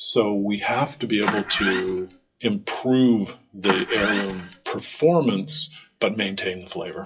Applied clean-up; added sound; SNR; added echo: classical method WPE with log-MMSE.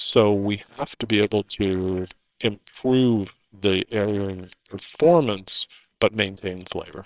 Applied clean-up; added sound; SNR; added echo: neural separator model SepFormer WHAMR!.